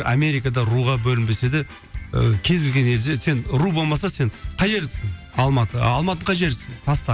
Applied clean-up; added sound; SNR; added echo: none; none; none; none.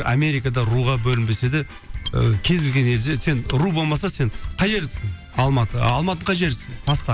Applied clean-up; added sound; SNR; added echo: none; Mechanisms; 13 dB; none.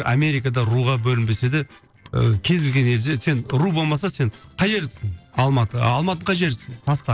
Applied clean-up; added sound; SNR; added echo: neural separator model SepFormer DNS4.